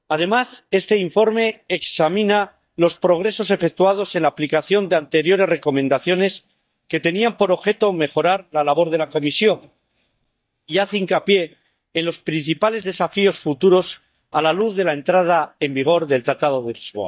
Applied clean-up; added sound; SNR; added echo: neural mask model DeepFilterNet 3.